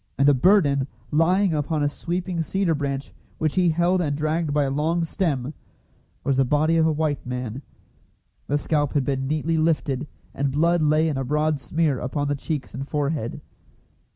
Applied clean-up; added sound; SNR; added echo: none; none; none; none.